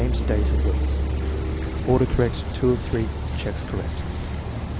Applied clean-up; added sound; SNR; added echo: none; Car passing by / Idling / Accelerating, revving, vroom; -2 dB; none.